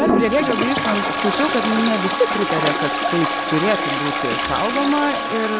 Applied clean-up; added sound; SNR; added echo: none; Toilet flush + Wind instrument, woodwind instrument; 0 dB; none.